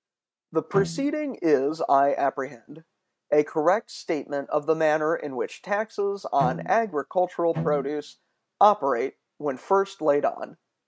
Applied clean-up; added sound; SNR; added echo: neural mask model RNNoise.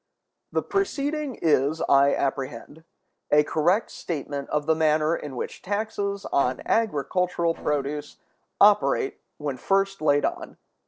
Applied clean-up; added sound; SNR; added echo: neural separator model SepFormer DNS4.